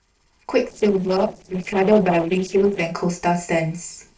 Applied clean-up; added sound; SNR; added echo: neural separator model SepFormer DNS4.